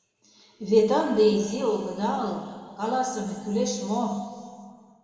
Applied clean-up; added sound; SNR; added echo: none; none; none; reverberation time 2.2 s.